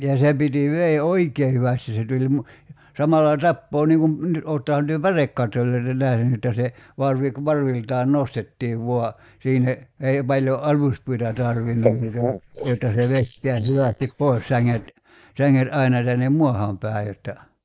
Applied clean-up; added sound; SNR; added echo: neural mask model Resemble Enhance denoiser.